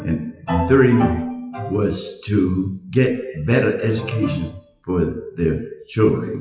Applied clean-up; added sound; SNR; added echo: classical method WPE with log-MMSE.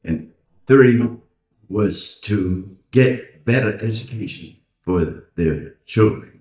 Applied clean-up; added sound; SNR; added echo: neural mask model DeepFilterNet 3.